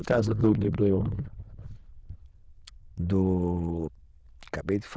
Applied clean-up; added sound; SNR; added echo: neural diffusion model UNIVERSE++.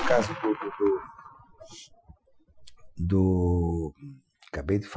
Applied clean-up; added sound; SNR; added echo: classical method Wiener filter.